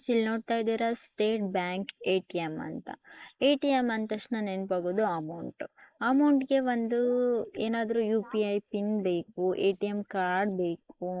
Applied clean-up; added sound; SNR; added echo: neural mask model Resemble Enhance denoiser.